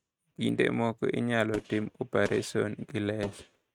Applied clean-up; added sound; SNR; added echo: neural mask model RNNoise.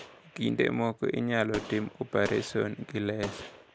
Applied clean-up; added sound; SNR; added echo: none; Gunshot, gunfire; 14 dB; none.